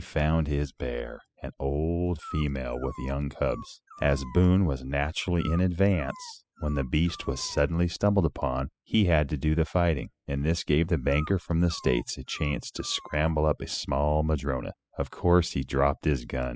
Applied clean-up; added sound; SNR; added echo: classical method spectral subtraction.